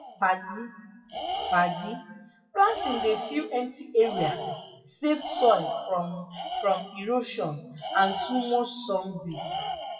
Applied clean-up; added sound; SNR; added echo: classical method WPE with log-MMSE.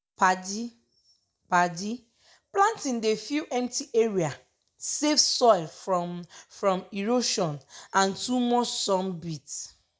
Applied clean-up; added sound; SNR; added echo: none; none; none; none.